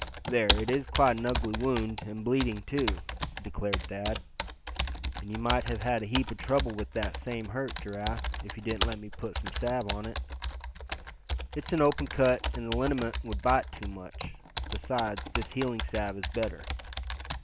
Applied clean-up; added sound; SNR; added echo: none; Computer keyboard; 3 dB; none.